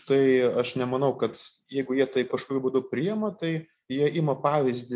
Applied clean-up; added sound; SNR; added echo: none; none; none; none.